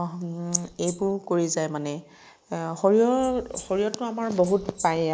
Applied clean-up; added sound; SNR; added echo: neural mask model Resemble Enhance denoiser.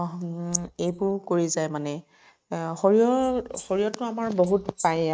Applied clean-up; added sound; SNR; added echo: neural mask model RNNoise.